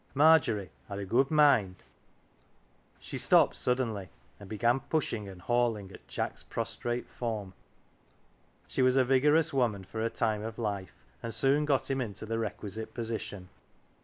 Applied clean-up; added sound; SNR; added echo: none; none; none; none.